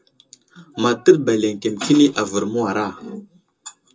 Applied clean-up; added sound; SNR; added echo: none; none; none; reverberation time 0.2 s.